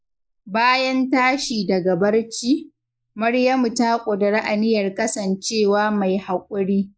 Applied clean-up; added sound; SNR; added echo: neural mask model Resemble Enhance denoiser.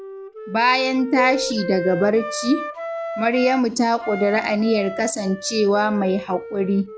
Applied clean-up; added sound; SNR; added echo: none; Marimba, xylophone + Wind instrument, woodwind instrument; 9 dB; none.